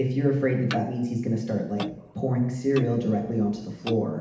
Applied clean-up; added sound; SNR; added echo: none; Clock; 16 dB; reverberation time 0.8 s.